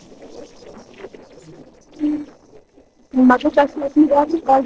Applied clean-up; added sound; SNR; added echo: neural separator model SepFormer DNS4.